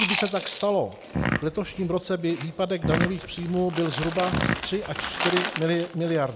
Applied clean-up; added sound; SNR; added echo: none; Fart + Chewing, mastication; 3 dB; none.